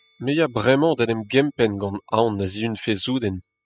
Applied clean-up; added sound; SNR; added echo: classical method spectral subtraction.